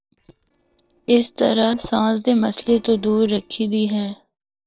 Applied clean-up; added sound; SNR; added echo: neural separator model SepFormer DNS4.